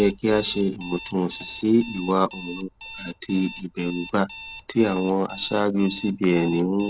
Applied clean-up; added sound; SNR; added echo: none; Alarm; 17 dB; none.